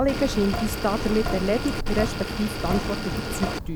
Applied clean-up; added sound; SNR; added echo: none; Motor vehicle (road) / Engine + Drip / Sink (filling or washing); 2 dB; none.